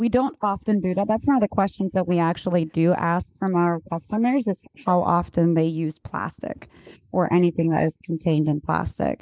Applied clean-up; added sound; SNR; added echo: neural mask model Resemble Enhance denoiser.